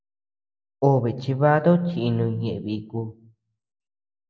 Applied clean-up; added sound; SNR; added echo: none; none; none; none.